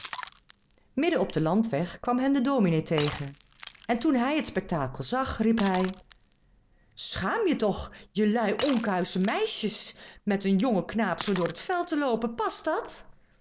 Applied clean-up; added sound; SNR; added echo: none; Shatter; 16 dB; none.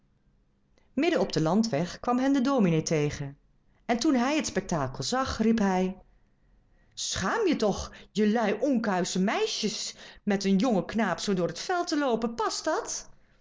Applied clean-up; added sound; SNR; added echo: none; none; none; none.